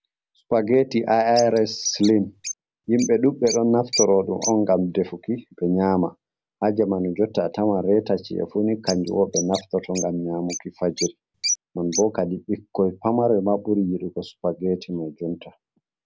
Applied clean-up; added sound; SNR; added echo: none; Bird; 9 dB; none.